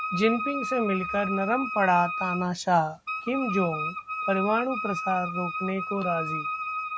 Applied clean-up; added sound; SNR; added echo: none; Wind instrument, woodwind instrument; 5 dB; none.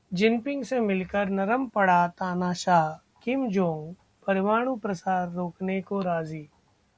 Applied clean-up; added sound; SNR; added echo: none; none; none; none.